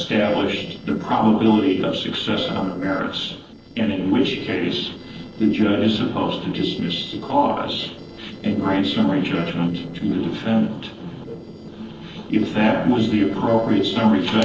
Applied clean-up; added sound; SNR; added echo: neural separator model SepFormer DNS4.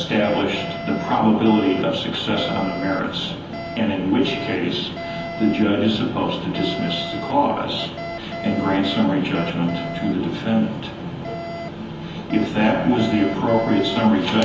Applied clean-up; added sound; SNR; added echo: none; Alarm; 13 dB; reverberation time 0.7 s.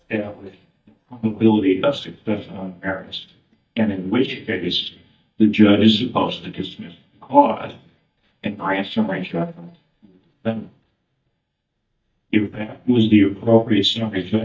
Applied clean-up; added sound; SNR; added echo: neural mask model DeepFilterNet 3.